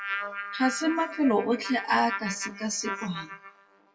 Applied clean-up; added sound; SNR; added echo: classical method WPE with log-MMSE.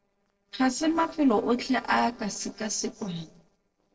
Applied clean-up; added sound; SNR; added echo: neural separator model SepFormer DNS4.